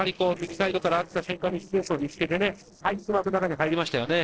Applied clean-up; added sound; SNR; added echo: neural separator model SepFormer DNS4.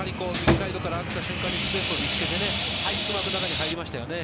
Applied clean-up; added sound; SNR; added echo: none; Sawing; -3 dB; none.